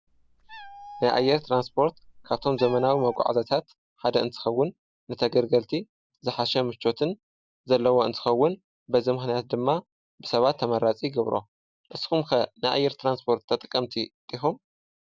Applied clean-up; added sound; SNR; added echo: none; Meow; 16 dB; none.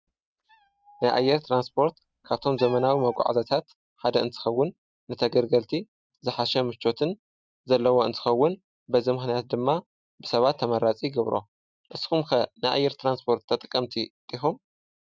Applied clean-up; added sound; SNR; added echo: neural mask model RNNoise.